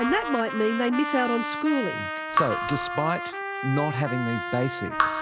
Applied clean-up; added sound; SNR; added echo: none; Trumpet + Raindrop / Drip; 3 dB; none.